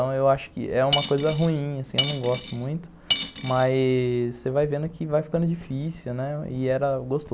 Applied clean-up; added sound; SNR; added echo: none; Cutlery, silverware / Dishes, pots, and pans; 4 dB; none.